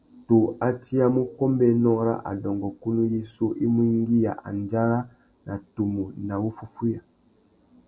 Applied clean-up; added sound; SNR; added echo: none; none; none; none.